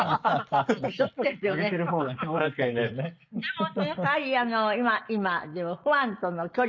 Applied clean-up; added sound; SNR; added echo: neural mask model Resemble Enhance denoiser.